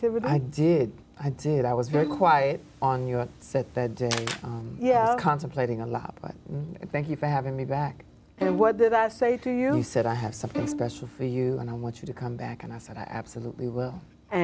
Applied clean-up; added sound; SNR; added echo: none; Bowed string instrument + Camera; 11 dB; none.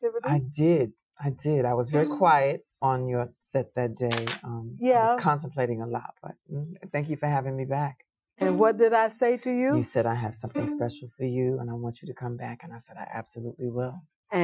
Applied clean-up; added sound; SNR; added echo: classical method Wiener filter.